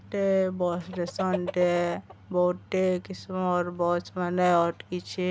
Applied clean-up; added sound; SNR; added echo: none; Chicken, rooster; 12 dB; none.